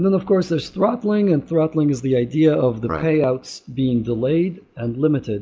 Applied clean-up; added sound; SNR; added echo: none; none; none; none.